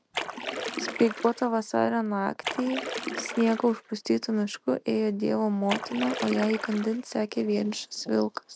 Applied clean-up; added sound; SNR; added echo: none; Splash, splatter; 8 dB; none.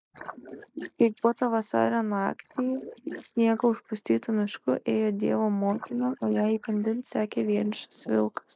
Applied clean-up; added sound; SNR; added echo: neural mask model Resemble Enhance denoiser.